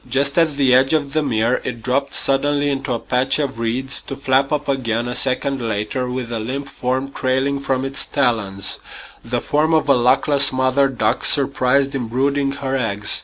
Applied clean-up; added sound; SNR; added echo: none; none; none; none.